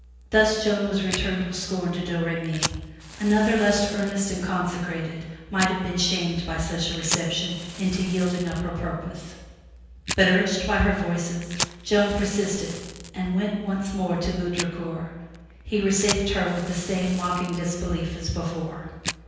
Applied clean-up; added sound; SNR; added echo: none; Fire; 12 dB; reverberation time 1.2 s.